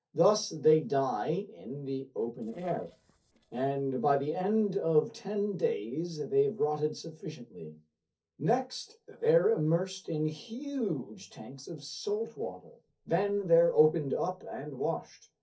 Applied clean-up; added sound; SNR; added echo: neural separator model SepFormer DNS4.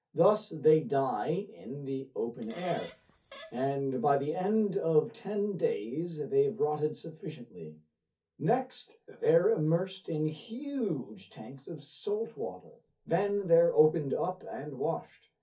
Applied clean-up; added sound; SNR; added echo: none; Fart; 19 dB; reverberation time 0.3 s.